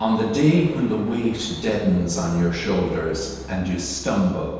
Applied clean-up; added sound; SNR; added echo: none; Truck; 18 dB; reverberation time 1.2 s.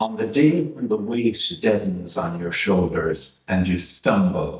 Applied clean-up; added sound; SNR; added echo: neural mask model DeepFilterNet 3.